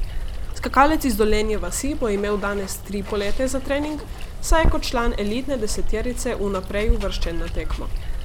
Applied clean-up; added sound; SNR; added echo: none; Water; 0 dB; none.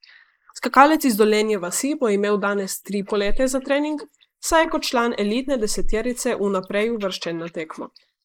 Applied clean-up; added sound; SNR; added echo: neural mask model Resemble Enhance denoiser.